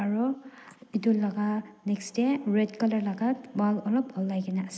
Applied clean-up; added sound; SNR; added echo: neural mask model Resemble Enhance denoiser.